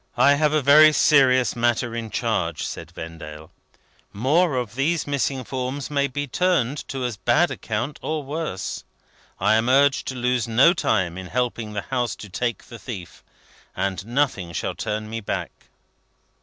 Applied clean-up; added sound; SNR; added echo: none; none; none; none.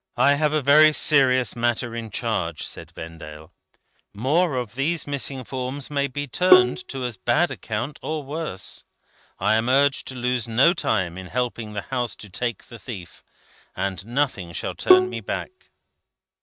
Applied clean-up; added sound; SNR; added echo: neural mask model RNNoise.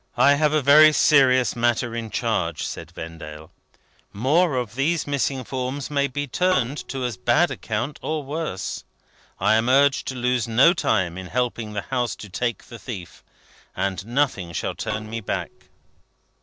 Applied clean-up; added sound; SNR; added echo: neural separator model SepFormer DNS4.